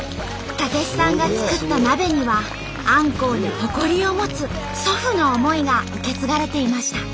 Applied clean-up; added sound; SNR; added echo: none; none; none; none.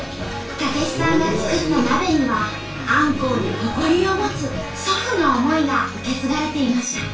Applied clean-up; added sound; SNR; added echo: none; none; none; reverberation time 0.3 s.